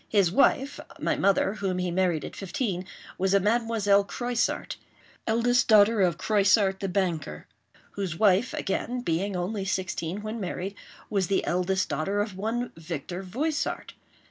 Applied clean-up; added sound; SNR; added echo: none; none; none; none.